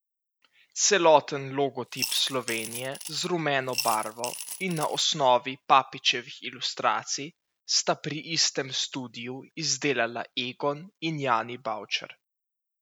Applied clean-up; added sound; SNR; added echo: none; Coin (dropping) / Glass; 9 dB; none.